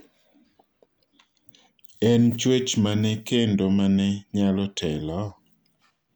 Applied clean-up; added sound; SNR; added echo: none; none; none; none.